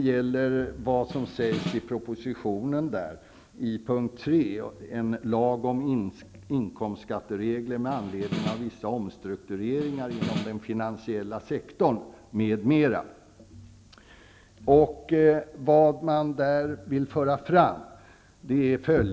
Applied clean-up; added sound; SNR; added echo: none; Snare drum; 9 dB; none.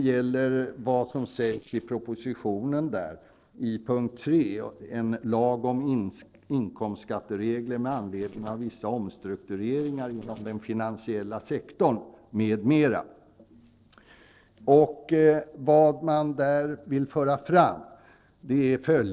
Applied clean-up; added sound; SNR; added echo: neural separator model SepFormer DNS4.